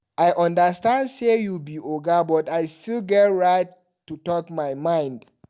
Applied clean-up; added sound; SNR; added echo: none; none; none; none.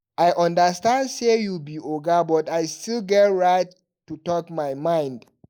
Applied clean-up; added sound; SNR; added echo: neural mask model Resemble Enhance denoiser.